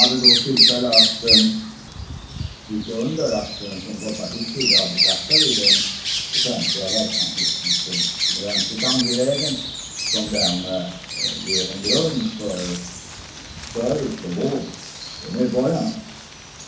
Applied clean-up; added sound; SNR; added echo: none; Bird vocalization, bird call, bird song; -3 dB; reverberation time 0.6 s.